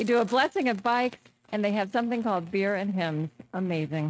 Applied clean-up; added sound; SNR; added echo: neural mask model RNNoise.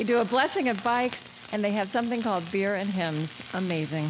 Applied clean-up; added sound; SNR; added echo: none; Tools; 15 dB; none.